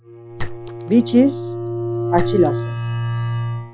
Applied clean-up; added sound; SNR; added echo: classical method log-MMSE.